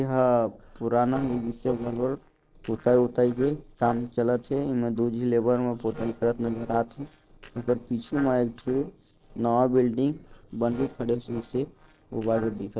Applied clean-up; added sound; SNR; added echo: neural separator model SepFormer DNS4.